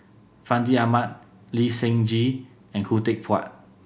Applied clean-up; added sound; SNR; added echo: none; none; none; none.